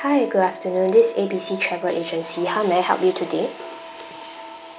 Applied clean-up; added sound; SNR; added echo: none; Wind instrument, woodwind instrument; 17 dB; none.